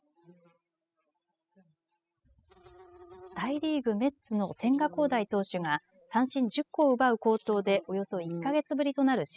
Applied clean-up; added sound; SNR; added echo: classical method spectral subtraction.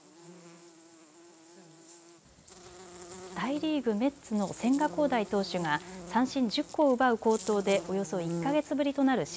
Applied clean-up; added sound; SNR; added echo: none; Buzz; 14 dB; none.